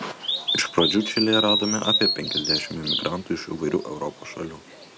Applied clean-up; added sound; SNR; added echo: none; Bird vocalization, bird call, bird song; 1 dB; none.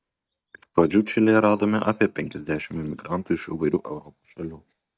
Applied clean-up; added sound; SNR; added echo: neural mask model DeepFilterNet 3.